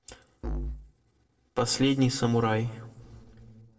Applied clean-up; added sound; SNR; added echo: neural separator model SepFormer DNS4.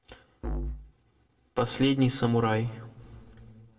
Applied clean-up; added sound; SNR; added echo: none; Musical instrument; 10 dB; reverberation time 1.3 s.